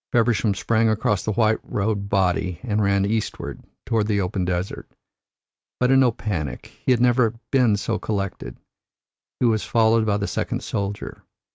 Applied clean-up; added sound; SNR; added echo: none; none; none; none.